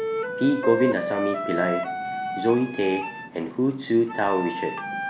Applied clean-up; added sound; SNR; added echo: none; Wind instrument, woodwind instrument; 5 dB; none.